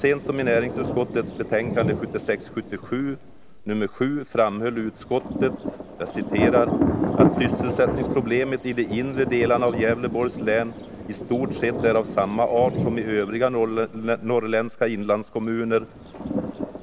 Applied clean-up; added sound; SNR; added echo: none; Thunder; 4 dB; none.